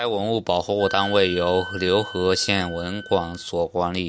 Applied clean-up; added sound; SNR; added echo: none; Wind instrument, woodwind instrument; 14 dB; none.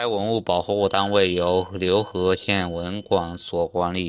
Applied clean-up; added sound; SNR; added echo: neural separator model SepFormer DNS4.